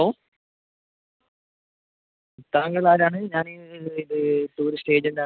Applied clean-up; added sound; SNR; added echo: none; none; none; none.